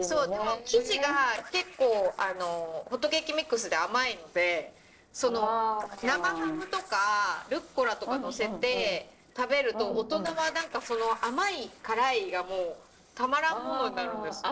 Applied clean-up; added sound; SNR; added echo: neural separator model SepFormer DNS4.